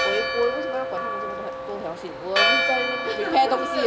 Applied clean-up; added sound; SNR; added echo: none; Church bell; -1 dB; none.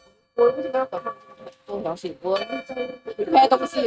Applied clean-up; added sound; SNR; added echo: neural mask model RNNoise.